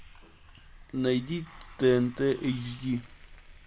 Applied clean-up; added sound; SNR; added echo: none; Hiss; 19 dB; none.